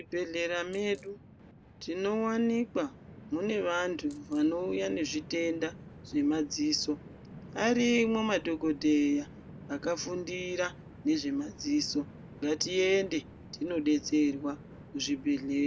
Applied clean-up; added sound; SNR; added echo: none; Train + Coin (dropping); 18 dB; none.